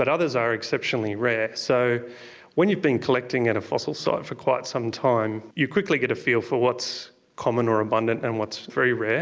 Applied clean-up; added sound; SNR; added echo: none; none; none; none.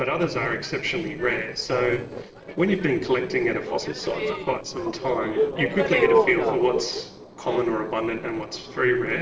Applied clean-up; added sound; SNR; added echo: neural separator model SepFormer DNS4.